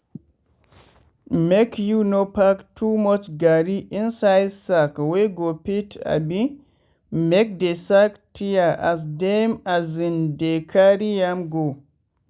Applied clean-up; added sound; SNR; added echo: none; none; none; none.